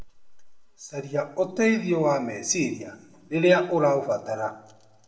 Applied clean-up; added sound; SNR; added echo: none; none; none; reverberation time 0.7 s.